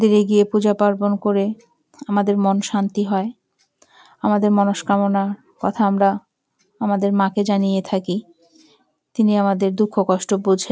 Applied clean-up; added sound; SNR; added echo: none; none; none; none.